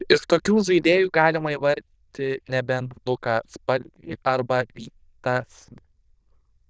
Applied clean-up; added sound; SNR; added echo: neural diffusion model UNIVERSE++.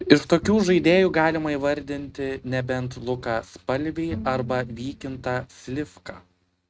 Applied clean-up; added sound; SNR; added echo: neural mask model RNNoise.